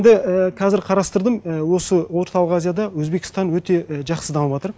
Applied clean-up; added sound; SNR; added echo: none; none; none; none.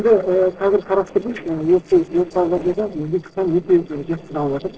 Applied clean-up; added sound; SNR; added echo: neural separator model SepFormer DNS4.